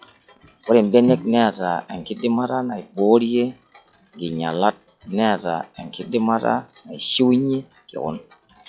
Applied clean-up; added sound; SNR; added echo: classical method log-MMSE.